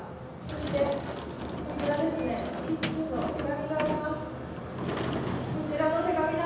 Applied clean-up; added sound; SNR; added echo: none; Sliding door / Slam; 5 dB; reverberation time 1.1 s.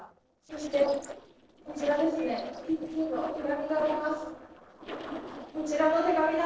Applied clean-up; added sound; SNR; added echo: neural separator model SepFormer DNS4.